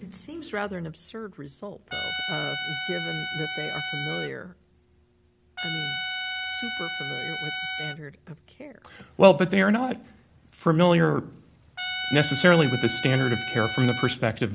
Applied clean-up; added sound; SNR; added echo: none; Trumpet; 6 dB; none.